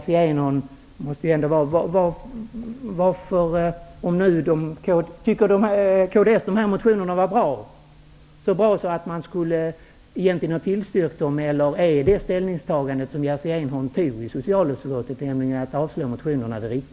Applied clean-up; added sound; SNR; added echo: none; none; none; none.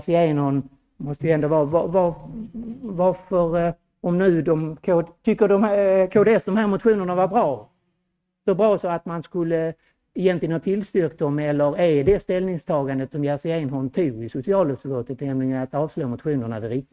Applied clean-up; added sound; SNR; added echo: neural mask model RNNoise.